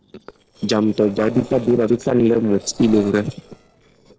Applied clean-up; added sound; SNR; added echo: neural separator model SepFormer DNS4.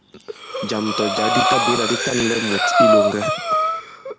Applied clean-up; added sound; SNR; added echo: none; Breathing; -4 dB; none.